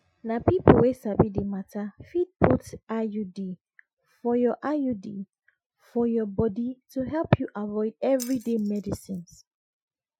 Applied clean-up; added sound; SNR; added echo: classical method Wiener filter.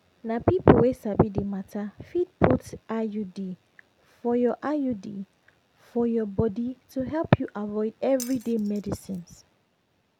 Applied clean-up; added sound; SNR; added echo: none; Glass; 18 dB; none.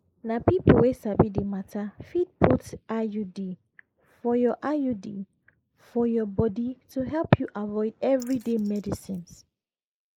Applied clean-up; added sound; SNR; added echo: neural mask model Resemble Enhance denoiser.